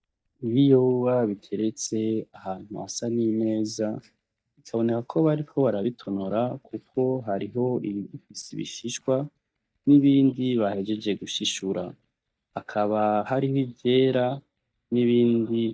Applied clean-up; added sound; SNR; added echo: neural mask model DeepFilterNet 3.